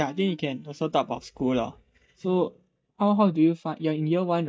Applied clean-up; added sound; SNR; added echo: neural mask model DeepFilterNet 3.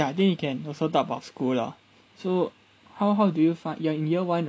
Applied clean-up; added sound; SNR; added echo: none; none; none; none.